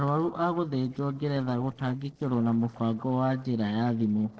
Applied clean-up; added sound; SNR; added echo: neural separator model SepFormer DNS4.